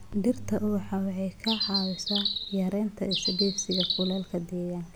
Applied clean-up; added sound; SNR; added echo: none; Bird; 2 dB; none.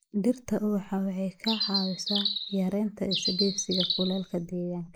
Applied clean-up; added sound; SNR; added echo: neural mask model Resemble Enhance denoiser.